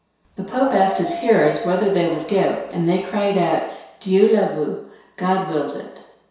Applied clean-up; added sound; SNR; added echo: none; Dog; 12 dB; reverberation time 0.7 s.